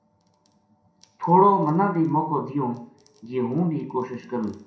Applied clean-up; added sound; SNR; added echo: none; none; none; reverberation time 0.5 s.